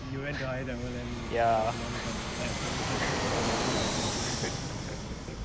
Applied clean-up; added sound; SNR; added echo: none; Fixed-wing aircraft, airplane; 0 dB; none.